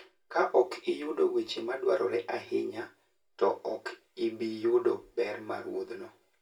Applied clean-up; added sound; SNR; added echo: none; none; none; reverberation time 0.2 s.